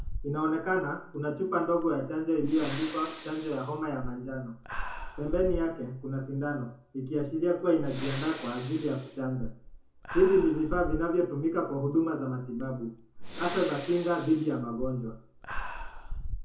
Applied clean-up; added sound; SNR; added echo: none; Breathing; 8 dB; reverberation time 0.6 s.